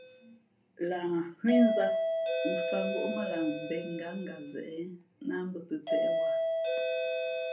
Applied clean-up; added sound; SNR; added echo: none; Doorbell; -1 dB; reverberation time 0.3 s.